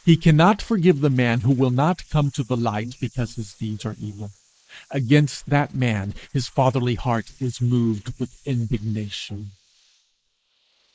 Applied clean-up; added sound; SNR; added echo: neural mask model Resemble Enhance denoiser.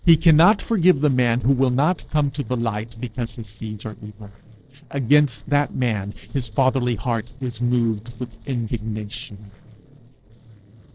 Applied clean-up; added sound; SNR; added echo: neural separator model SepFormer DNS4.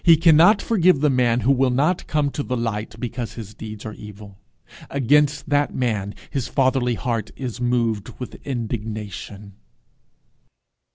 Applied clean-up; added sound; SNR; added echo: none; none; none; none.